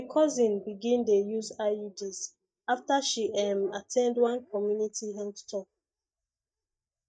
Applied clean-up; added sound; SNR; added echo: neural mask model DeepFilterNet 3.